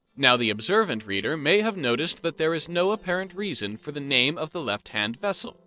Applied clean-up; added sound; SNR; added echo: neural separator model SepFormer DNS4.